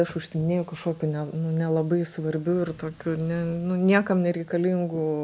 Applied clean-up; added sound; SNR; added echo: none; none; none; none.